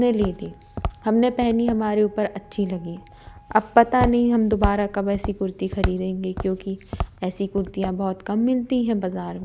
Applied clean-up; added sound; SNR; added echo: none; Walk, footsteps; 10 dB; none.